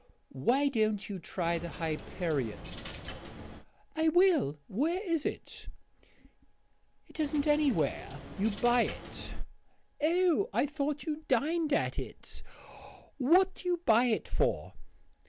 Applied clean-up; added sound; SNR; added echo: none; Coin (dropping); 12 dB; none.